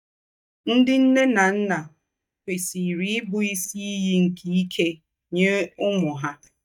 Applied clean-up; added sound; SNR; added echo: neural mask model DeepFilterNet 3.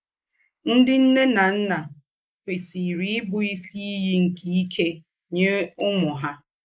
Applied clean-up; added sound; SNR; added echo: neural mask model Resemble Enhance denoiser.